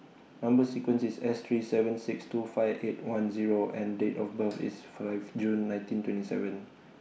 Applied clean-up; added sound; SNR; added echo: none; none; none; none.